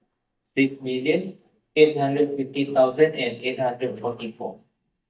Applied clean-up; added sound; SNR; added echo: neural mask model DeepFilterNet 3.